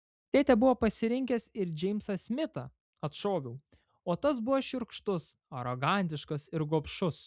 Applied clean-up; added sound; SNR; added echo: none; none; none; none.